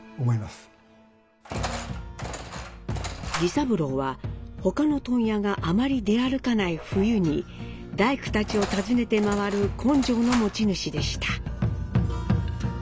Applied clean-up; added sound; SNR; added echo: none; Engine; 12 dB; none.